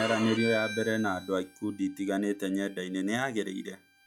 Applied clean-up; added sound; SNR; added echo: classical method log-MMSE.